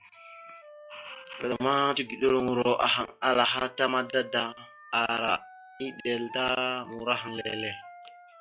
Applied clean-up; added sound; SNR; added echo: classical method log-MMSE.